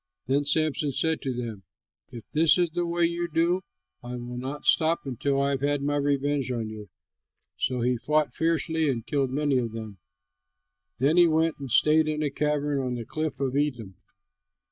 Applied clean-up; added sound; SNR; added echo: neural mask model DeepFilterNet 3.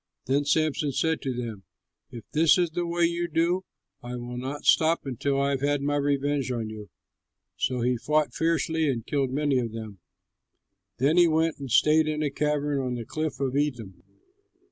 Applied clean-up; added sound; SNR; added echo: none; none; none; none.